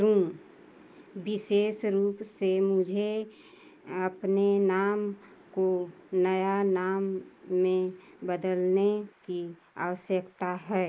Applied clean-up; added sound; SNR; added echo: neural mask model Resemble Enhance denoiser.